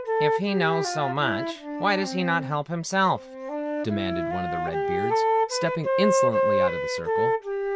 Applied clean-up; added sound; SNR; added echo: none; Wind instrument, woodwind instrument; -2 dB; none.